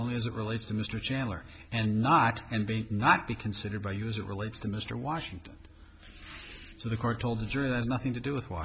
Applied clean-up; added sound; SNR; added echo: none; none; none; none.